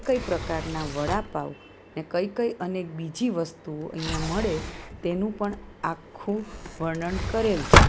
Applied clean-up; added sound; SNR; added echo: none; Sliding door; -1 dB; none.